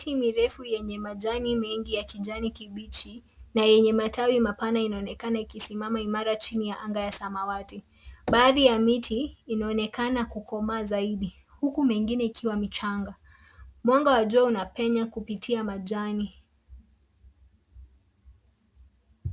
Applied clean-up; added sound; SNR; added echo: none; Knock / Wood; 15 dB; none.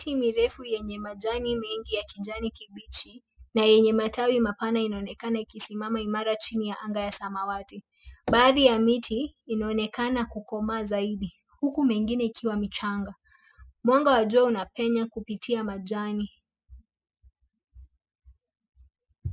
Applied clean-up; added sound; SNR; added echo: classical method spectral subtraction.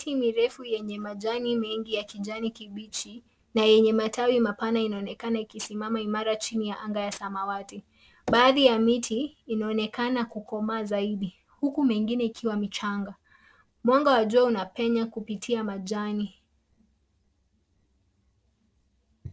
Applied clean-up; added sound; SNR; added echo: neural separator model SepFormer DNS4.